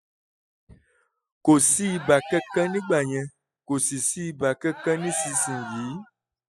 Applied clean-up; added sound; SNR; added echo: classical method spectral subtraction.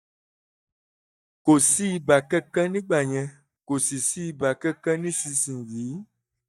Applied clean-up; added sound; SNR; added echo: neural mask model DeepFilterNet 3.